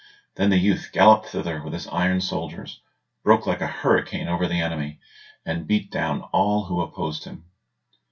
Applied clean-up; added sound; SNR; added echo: none; none; none; reverberation time 0.2 s.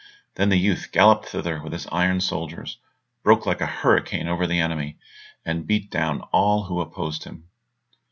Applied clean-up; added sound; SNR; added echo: none; none; none; none.